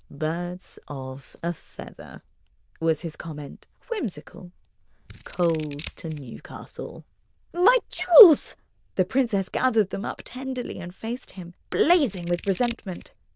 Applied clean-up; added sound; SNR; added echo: neural diffusion model UNIVERSE++.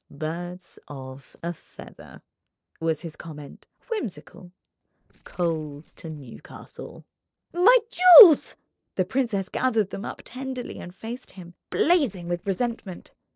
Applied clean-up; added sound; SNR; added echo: neural separator model SepFormer DNS4.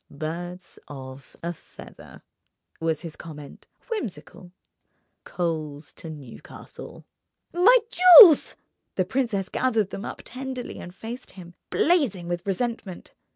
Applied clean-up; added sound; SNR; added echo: none; none; none; none.